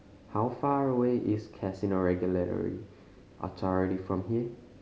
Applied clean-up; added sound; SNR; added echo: none; none; none; none.